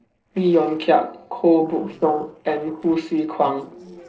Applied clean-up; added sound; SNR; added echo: neural separator model SepFormer DNS4.